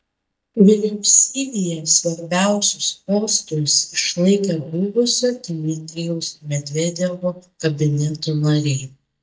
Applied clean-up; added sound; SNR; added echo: neural mask model DeepFilterNet 3.